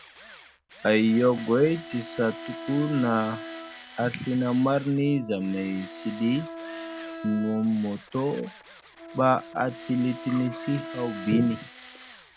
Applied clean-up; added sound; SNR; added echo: none; Tools + Wind instrument, woodwind instrument; 14 dB; none.